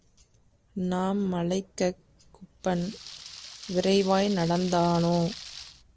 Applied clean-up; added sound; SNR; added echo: none; Rain; 15 dB; none.